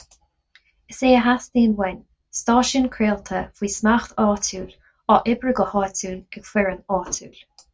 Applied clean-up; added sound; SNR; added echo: none; none; none; none.